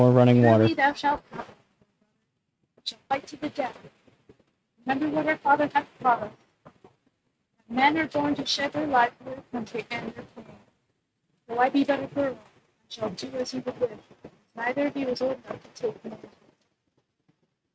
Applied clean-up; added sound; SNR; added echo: neural mask model RNNoise.